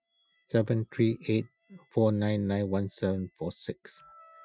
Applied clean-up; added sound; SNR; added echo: classical method Wiener filter.